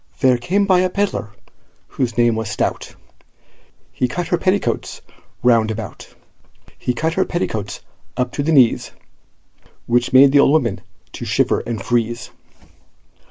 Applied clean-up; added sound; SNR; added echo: none; none; none; none.